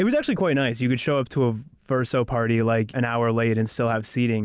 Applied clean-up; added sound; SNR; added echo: none; none; none; none.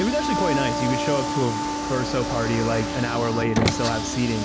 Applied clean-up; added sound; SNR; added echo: none; Wind instrument, woodwind instrument + Car; 1 dB; none.